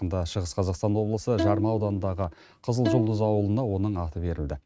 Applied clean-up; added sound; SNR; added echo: neural mask model RNNoise.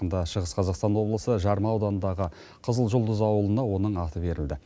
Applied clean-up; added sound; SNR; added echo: none; none; none; none.